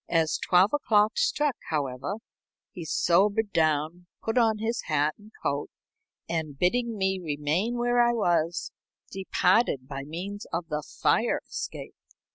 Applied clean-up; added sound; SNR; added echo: none; none; none; none.